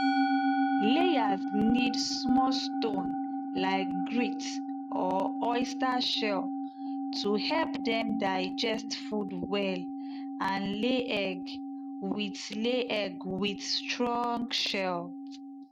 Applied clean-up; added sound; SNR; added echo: neural mask model RNNoise.